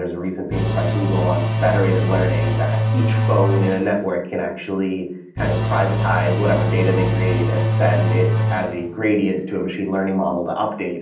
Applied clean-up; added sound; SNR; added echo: none; Engine / Domestic sounds, home sounds; -3 dB; reverberation time 0.6 s.